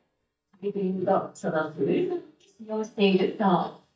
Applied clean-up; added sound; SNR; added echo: neural mask model DeepFilterNet 3.